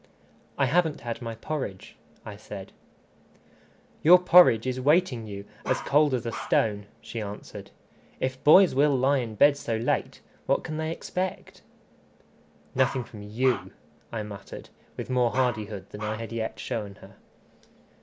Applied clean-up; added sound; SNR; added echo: none; Bark; 10 dB; none.